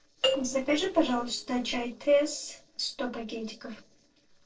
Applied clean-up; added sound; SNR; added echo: neural separator model SepFormer DNS4.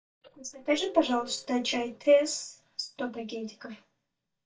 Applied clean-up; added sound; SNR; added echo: neural mask model DeepFilterNet 3.